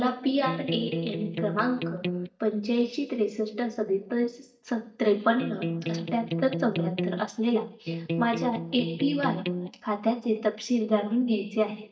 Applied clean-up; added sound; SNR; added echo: neural mask model DeepFilterNet 3.